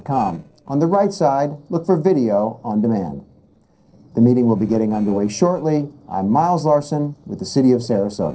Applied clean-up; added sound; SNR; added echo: neural separator model SepFormer DNS4.